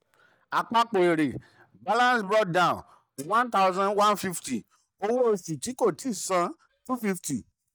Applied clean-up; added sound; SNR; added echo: neural mask model DeepFilterNet 3.